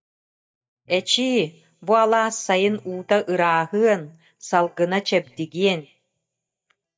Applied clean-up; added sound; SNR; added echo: neural mask model DeepFilterNet 3.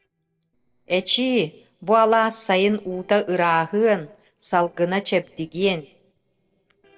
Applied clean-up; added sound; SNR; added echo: neural separator model SepFormer DNS4.